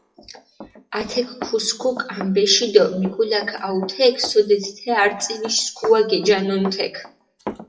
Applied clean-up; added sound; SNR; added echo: classical method WPE with log-MMSE.